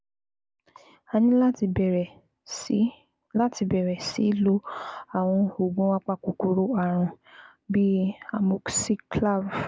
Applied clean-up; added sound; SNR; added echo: none; none; none; none.